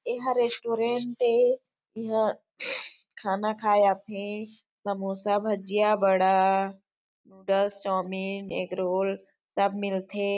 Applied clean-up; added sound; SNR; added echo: none; none; none; none.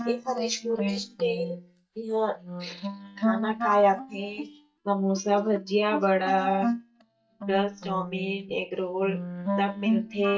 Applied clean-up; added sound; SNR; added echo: neural mask model DeepFilterNet 3.